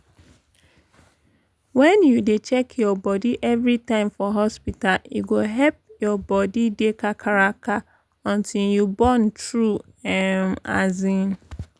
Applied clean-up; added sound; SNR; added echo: none; none; none; none.